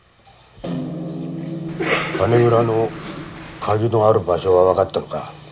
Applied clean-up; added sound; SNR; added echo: none; Cough; 7 dB; reverberation time 0.4 s.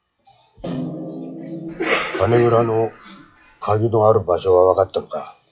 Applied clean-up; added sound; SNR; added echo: classical method WPE with log-MMSE.